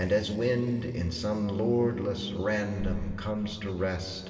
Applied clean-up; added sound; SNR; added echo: none; Breathing; 14 dB; reverberation time 2.7 s.